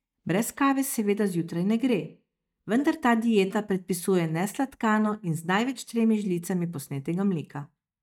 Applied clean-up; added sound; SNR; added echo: neural mask model DeepFilterNet 3.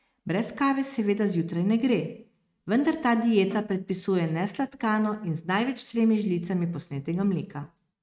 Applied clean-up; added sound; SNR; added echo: neural mask model RNNoise.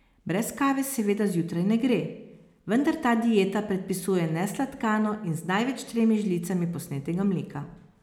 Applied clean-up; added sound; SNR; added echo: none; none; none; none.